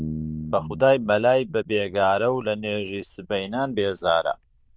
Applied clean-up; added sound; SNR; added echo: neural diffusion model UNIVERSE++.